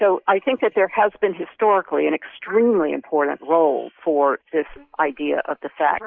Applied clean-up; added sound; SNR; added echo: neural mask model Resemble Enhance denoiser.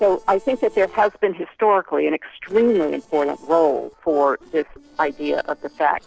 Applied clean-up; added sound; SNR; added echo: neural separator model SepFormer DNS4.